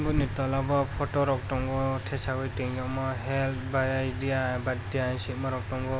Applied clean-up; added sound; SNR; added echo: none; none; none; none.